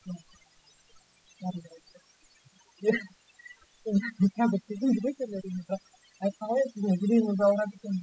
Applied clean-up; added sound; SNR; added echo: classical method spectral subtraction.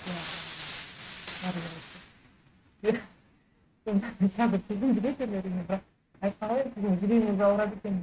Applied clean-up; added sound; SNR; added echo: neural mask model RNNoise.